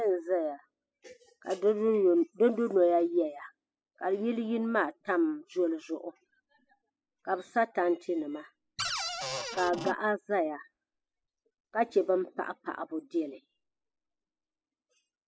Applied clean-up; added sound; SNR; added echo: classical method spectral subtraction.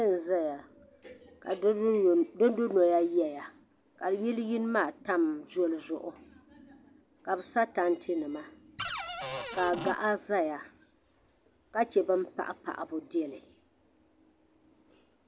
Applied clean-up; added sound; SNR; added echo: none; Cupboard open or close; 4 dB; none.